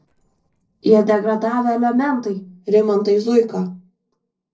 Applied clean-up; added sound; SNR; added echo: neural separator model SepFormer DNS4.